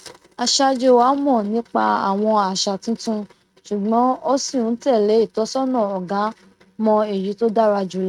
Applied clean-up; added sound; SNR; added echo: neural mask model RNNoise.